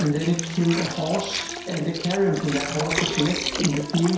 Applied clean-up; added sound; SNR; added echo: none; Water; 7 dB; reverberation time 0.7 s.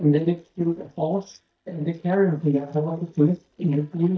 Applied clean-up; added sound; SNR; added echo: neural mask model DeepFilterNet 3.